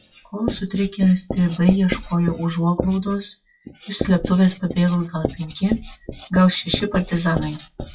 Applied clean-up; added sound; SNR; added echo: classical method WPE with log-MMSE.